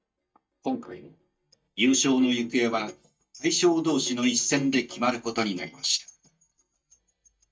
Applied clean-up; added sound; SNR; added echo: neural mask model DeepFilterNet 3.